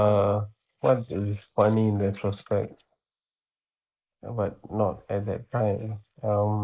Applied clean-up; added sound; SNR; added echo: neural mask model Resemble Enhance denoiser.